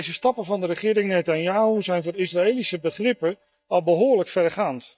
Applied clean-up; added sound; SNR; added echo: neural mask model DeepFilterNet 3.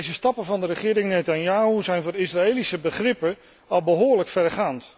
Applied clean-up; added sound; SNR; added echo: none; none; none; none.